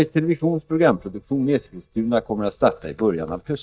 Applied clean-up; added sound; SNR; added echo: neural mask model DeepFilterNet 3.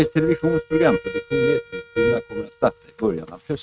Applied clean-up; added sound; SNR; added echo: neural mask model RNNoise.